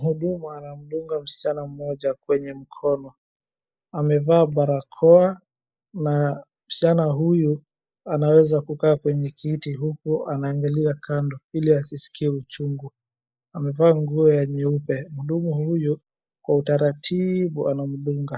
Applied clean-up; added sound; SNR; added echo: neural mask model Resemble Enhance denoiser.